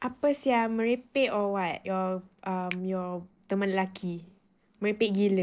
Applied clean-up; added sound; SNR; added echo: neural separator model SepFormer DNS4.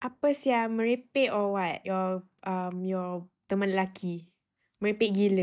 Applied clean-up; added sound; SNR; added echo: neural mask model DeepFilterNet 3.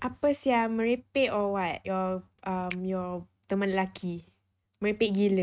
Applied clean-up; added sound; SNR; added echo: neural mask model RNNoise.